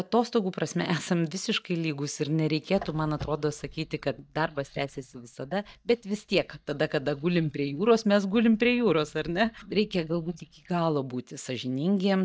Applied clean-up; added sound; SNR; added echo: neural mask model DeepFilterNet 3.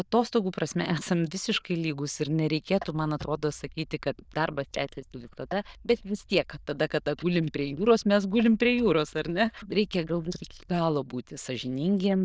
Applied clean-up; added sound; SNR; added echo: neural diffusion model UNIVERSE++.